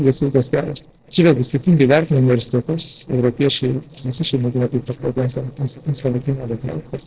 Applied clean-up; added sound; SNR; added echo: neural separator model SepFormer DNS4.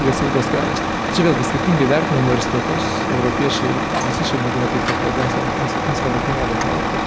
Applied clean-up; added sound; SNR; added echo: none; Truck; -1 dB; none.